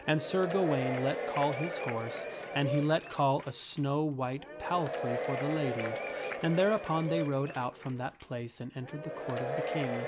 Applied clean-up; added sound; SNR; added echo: none; Applause / Crowd / Cheering; 5 dB; none.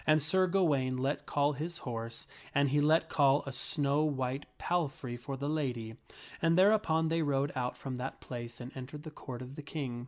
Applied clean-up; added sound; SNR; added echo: none; none; none; none.